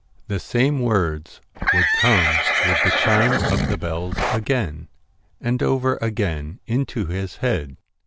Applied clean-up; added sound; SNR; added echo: none; Livestock, farm animals, working animals; -3 dB; none.